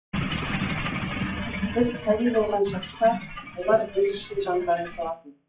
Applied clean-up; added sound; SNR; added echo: classical method log-MMSE.